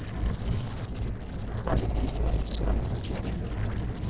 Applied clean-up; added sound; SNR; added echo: neural separator model SepFormer DNS4.